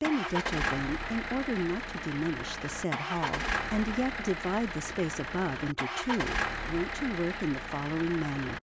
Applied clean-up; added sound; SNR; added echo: none; Engine starting / Car; 2 dB; none.